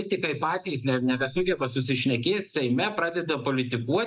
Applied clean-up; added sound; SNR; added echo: neural mask model Resemble Enhance denoiser.